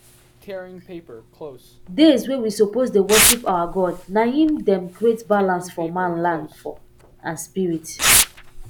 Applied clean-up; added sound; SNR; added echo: none; Tearing; 4 dB; none.